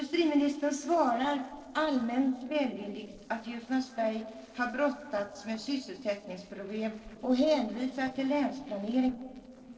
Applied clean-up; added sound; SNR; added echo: neural separator model SepFormer DNS4.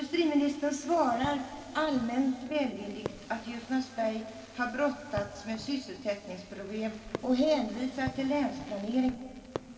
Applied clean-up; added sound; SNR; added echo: none; Fireworks; 16 dB; reverberation time 2.5 s.